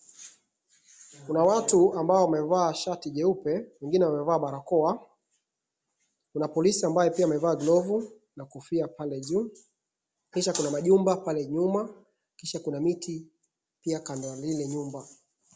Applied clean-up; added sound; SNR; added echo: none; none; none; none.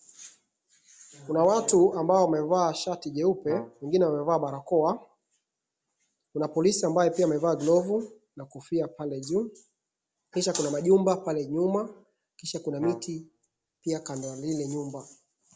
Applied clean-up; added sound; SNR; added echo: none; Brass instrument; 16 dB; none.